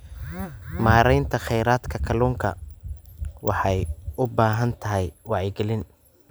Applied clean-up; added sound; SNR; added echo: none; none; none; none.